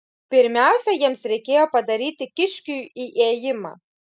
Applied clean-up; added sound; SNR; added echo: none; none; none; none.